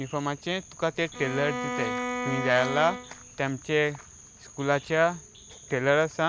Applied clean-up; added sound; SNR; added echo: none; Bowed string instrument; 6 dB; none.